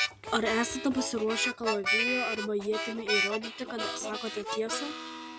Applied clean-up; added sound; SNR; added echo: none; Harmonica; 1 dB; none.